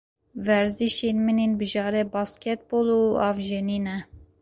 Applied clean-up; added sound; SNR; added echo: none; none; none; none.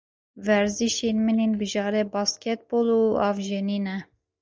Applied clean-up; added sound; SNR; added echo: neural mask model DeepFilterNet 3.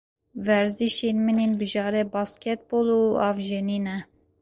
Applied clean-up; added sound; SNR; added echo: neural separator model SepFormer DNS4.